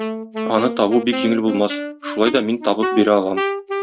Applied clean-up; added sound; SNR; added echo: neural mask model RNNoise.